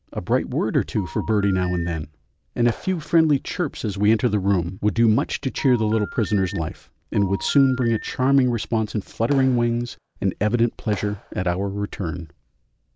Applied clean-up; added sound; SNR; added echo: none; Telephone + Clapping; 18 dB; none.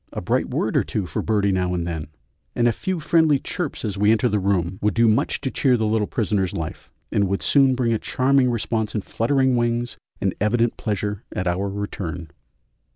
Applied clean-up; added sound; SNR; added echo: none; none; none; none.